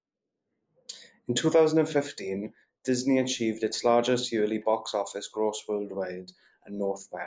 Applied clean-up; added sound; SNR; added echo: neural mask model Resemble Enhance denoiser.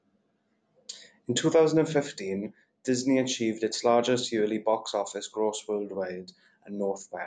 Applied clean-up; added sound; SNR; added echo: none; none; none; none.